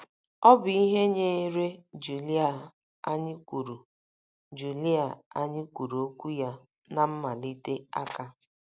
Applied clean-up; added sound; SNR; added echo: none; none; none; none.